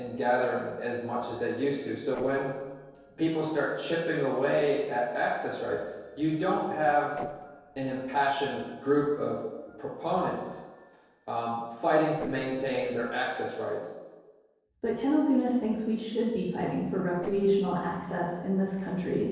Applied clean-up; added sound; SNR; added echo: neural separator model SepFormer DNS4.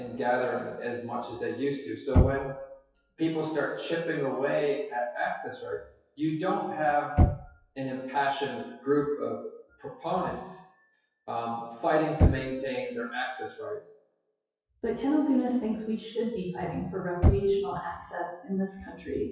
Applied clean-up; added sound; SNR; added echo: classical method WPE with log-MMSE.